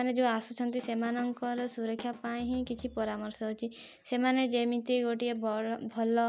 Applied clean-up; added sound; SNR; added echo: none; Drum kit; 20 dB; none.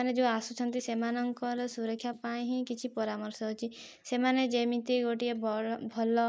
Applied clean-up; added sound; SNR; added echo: neural mask model Resemble Enhance denoiser.